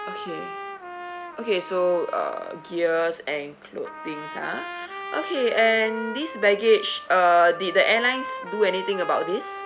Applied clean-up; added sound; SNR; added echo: none; Trumpet; 12 dB; none.